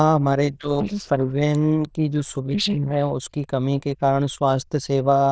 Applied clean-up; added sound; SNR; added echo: neural diffusion model UNIVERSE++.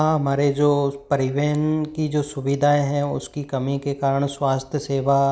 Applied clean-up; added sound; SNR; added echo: none; none; none; none.